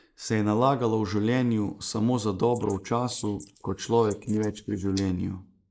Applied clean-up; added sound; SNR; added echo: neural mask model Resemble Enhance denoiser.